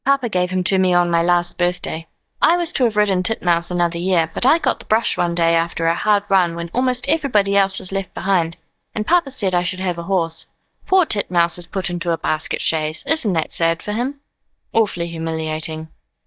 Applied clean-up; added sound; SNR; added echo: neural mask model DeepFilterNet 3.